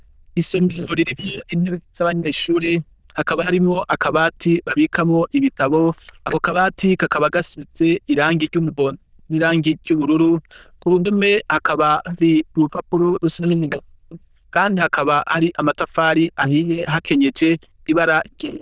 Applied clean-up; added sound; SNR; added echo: neural diffusion model UNIVERSE++.